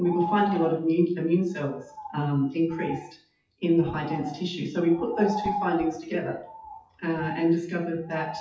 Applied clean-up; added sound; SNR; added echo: classical method WPE with log-MMSE.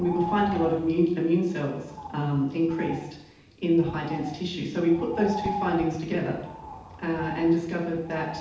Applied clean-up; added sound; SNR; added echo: none; Bird; 10 dB; reverberation time 0.8 s.